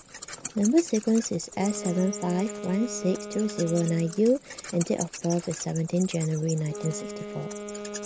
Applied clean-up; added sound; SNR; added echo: none; Wild animals + Wind instrument, woodwind instrument; 10 dB; none.